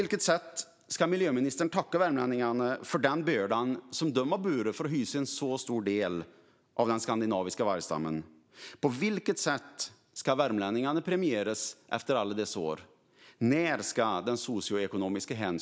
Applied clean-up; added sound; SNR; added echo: none; none; none; none.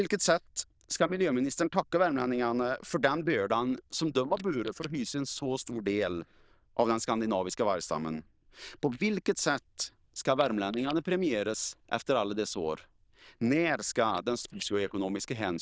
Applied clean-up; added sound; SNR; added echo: neural diffusion model UNIVERSE++.